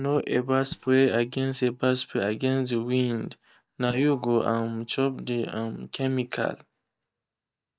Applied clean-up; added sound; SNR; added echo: neural mask model DeepFilterNet 3.